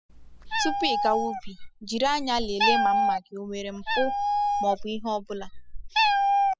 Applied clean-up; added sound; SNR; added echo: classical method spectral subtraction.